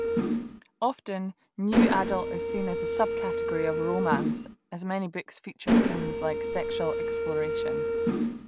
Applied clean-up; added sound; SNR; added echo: none; Mechanisms; -4 dB; none.